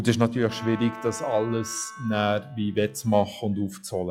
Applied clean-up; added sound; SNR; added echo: classical method log-MMSE.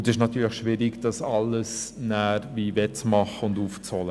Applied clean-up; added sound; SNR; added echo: none; none; none; none.